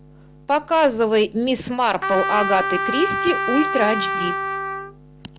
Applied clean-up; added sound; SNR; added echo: none; Trumpet; 2 dB; none.